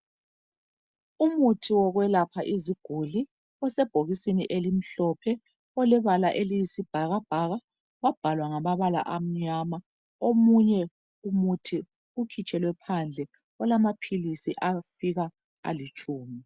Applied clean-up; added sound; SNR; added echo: none; none; none; none.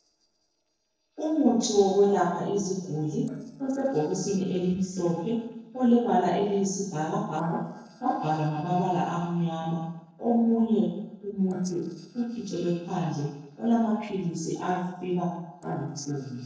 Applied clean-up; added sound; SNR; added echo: neural separator model SepFormer DNS4.